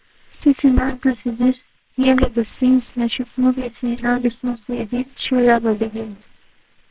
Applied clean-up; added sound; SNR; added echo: neural separator model SepFormer WHAMR!.